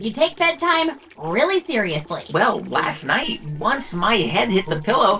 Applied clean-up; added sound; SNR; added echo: neural separator model SepFormer DNS4.